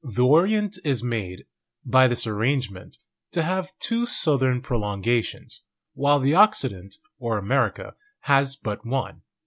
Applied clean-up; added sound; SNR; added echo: none; none; none; none.